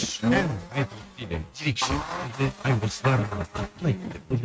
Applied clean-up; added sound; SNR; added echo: neural mask model RNNoise.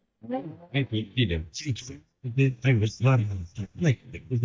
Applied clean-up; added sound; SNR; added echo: neural mask model DeepFilterNet 3.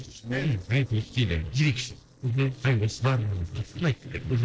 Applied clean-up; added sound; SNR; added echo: neural separator model SepFormer DNS4.